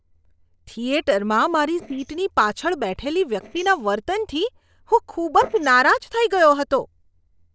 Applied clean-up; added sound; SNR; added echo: neural separator model SepFormer DNS4.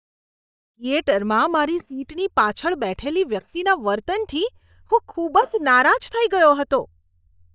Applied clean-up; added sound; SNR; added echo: neural mask model DeepFilterNet 3.